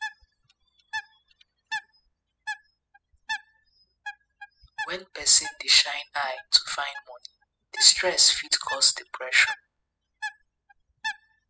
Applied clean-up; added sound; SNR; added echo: classical method spectral subtraction.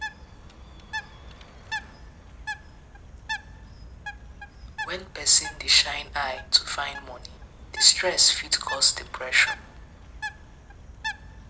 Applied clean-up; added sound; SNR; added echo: none; Bird; 11 dB; none.